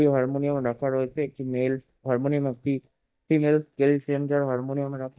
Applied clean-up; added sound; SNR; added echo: neural mask model DeepFilterNet 3.